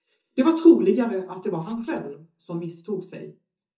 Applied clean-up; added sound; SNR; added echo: neural mask model DeepFilterNet 3.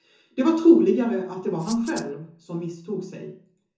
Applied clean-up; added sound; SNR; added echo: none; Rattle (instrument); 18 dB; reverberation time 0.6 s.